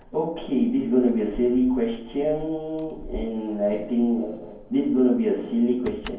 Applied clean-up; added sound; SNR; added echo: none; Keys jangling; 18 dB; reverberation time 0.9 s.